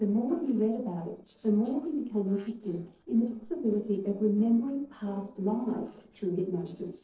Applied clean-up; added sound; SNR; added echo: neural separator model SepFormer DNS4.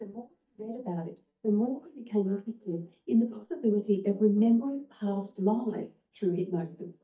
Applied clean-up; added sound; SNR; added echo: neural mask model DeepFilterNet 3.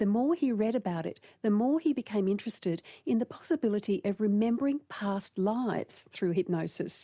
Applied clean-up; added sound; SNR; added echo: none; none; none; none.